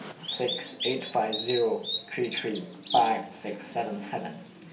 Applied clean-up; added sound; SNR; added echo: none; Bird vocalization, bird call, bird song; 5 dB; reverberation time 0.5 s.